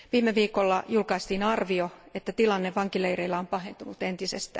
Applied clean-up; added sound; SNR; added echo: none; none; none; none.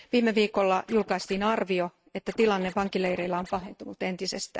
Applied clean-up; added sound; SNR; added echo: neural mask model RNNoise.